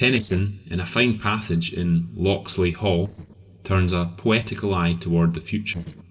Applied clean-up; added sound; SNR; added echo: neural separator model SepFormer DNS4.